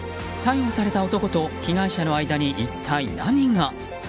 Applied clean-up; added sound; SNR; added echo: none; none; none; none.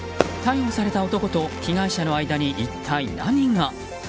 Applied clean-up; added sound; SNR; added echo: none; Fireworks; 12 dB; none.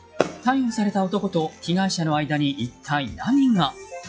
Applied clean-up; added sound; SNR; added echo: classical method log-MMSE.